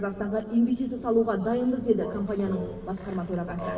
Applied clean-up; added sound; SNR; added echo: none; none; none; reverberation time 1.2 s.